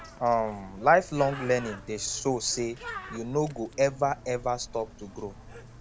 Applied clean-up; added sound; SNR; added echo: none; Bird; 16 dB; none.